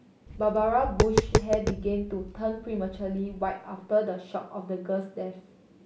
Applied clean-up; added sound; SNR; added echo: none; Tap; 1 dB; none.